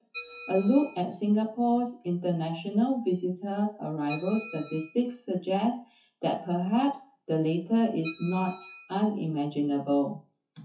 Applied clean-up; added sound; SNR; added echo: classical method WPE with log-MMSE.